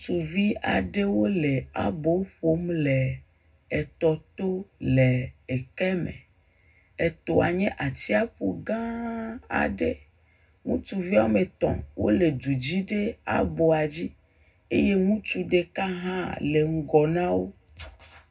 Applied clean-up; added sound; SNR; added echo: none; none; none; reverberation time 0.3 s.